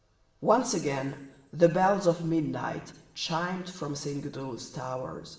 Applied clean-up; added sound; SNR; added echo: none; none; none; reverberation time 0.9 s.